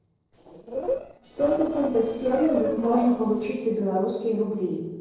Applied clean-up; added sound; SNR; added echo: neural separator model SepFormer DNS4.